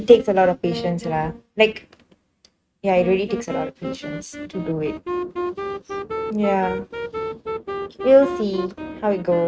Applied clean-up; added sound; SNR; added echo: neural mask model RNNoise.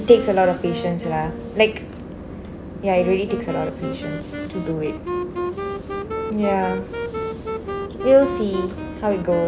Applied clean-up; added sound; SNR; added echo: none; Wind instrument, woodwind instrument; 8 dB; none.